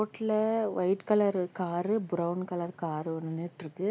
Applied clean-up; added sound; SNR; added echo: none; none; none; none.